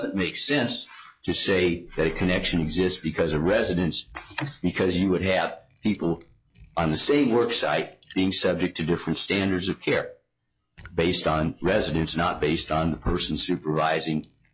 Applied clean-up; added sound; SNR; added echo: classical method log-MMSE.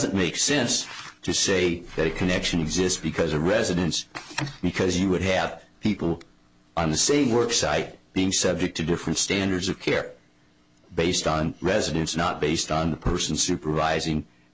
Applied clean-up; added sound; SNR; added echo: none; none; none; none.